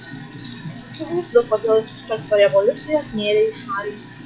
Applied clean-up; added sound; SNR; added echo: classical method log-MMSE.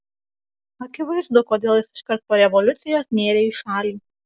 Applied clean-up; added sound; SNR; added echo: none; none; none; none.